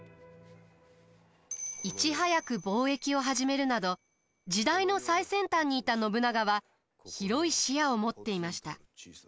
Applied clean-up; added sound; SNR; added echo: none; none; none; none.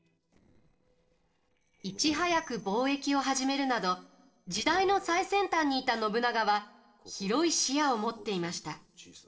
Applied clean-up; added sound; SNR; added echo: neural separator model SepFormer DNS4.